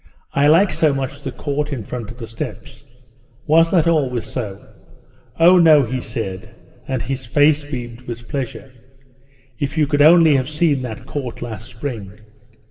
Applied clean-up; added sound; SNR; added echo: none; none; none; reverberation time 2.8 s.